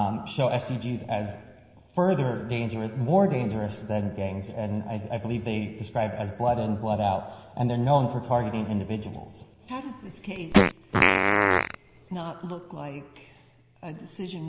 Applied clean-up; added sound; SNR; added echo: none; Fart; -5 dB; reverberation time 2.0 s.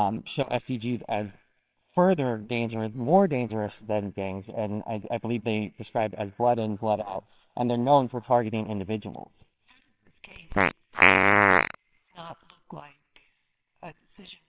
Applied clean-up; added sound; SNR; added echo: neural separator model SepFormer WHAMR!.